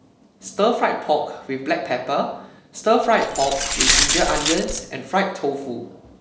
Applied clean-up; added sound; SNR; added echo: none; Glass; -1 dB; none.